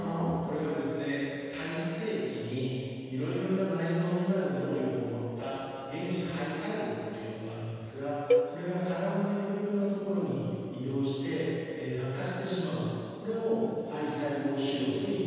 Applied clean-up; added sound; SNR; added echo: none; Cowbell; 1 dB; reverberation time 2.1 s.